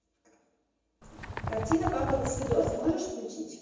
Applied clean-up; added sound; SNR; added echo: none; Bird; 4 dB; reverberation time 1.1 s.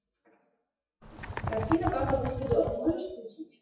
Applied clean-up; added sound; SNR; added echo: classical method WPE with log-MMSE.